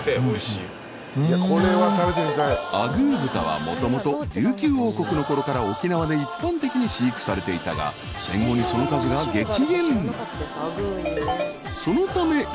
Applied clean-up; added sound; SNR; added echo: none; none; none; none.